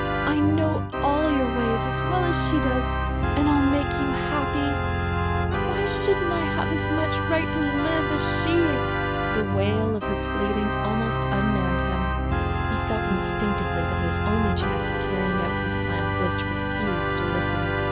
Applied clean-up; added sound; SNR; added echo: none; Organ; -3 dB; none.